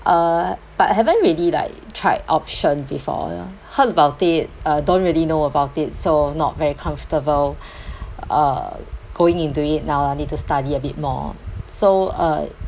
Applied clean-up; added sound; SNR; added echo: none; none; none; none.